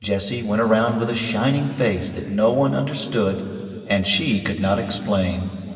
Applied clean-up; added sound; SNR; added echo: none; none; none; reverberation time 2.7 s.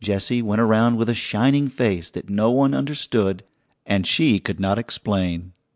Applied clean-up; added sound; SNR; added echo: none; none; none; none.